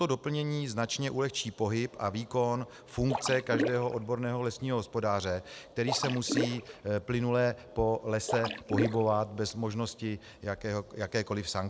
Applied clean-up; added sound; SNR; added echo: none; Splash, splatter; 4 dB; none.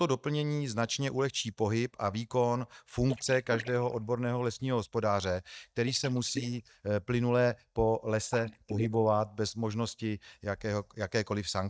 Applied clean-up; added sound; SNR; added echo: neural mask model DeepFilterNet 3.